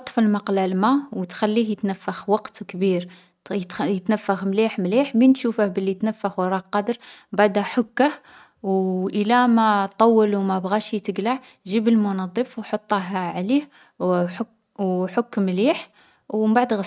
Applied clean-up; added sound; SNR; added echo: none; none; none; none.